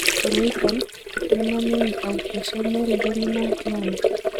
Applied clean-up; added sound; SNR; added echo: neural mask model RNNoise.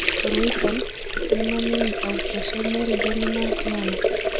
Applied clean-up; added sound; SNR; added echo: none; Sink (filling or washing) / Water; -4 dB; none.